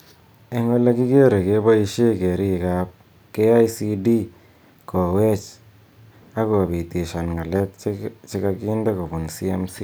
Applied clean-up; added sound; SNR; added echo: none; none; none; none.